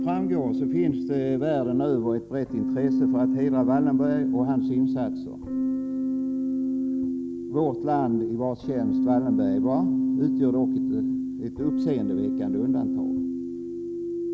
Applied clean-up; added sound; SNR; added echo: none; Keyboard (musical); -3 dB; none.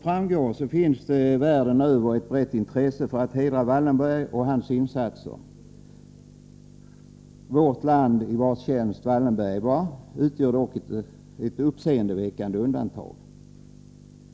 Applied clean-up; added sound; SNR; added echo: none; none; none; none.